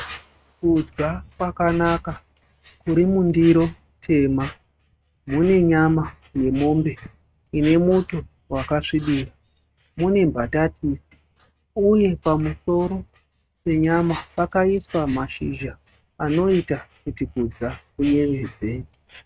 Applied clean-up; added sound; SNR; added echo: neural mask model RNNoise.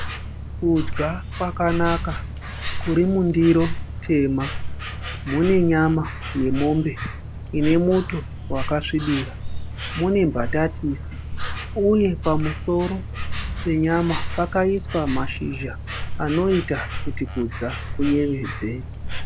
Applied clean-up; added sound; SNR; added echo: none; Insect; 4 dB; none.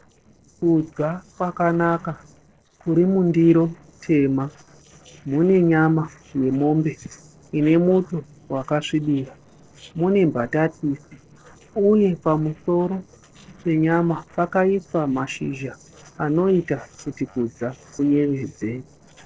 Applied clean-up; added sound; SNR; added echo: neural separator model SepFormer DNS4.